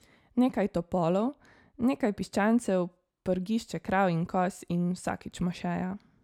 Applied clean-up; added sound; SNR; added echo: none; none; none; none.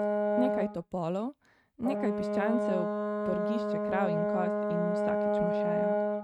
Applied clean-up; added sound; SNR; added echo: neural mask model RNNoise.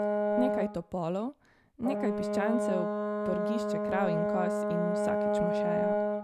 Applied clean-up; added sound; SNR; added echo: none; Brass instrument; -4 dB; none.